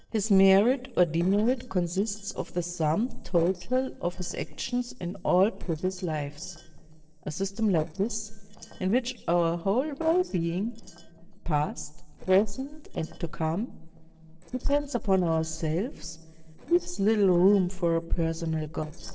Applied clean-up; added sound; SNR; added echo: neural separator model SepFormer DNS4.